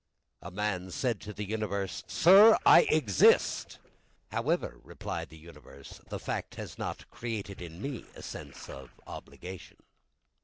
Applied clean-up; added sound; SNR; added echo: neural separator model SepFormer DNS4.